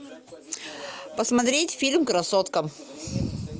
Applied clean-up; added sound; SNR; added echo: none; none; none; none.